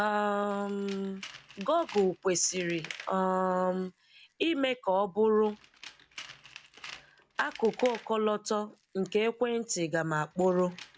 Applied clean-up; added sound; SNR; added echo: none; Tools; 20 dB; none.